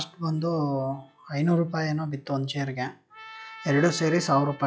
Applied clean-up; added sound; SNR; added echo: classical method log-MMSE.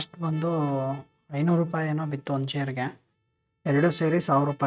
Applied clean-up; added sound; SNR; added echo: neural mask model RNNoise.